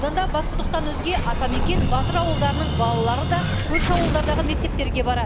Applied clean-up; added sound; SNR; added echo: none; Explosion; -3 dB; none.